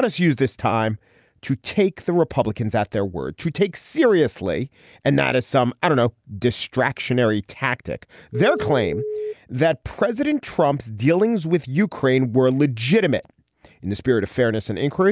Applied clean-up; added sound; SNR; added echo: none; Telephone; 6 dB; none.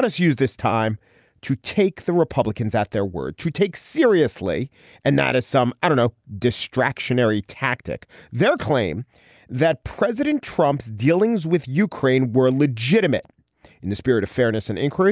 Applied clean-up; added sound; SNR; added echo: neural mask model Resemble Enhance denoiser.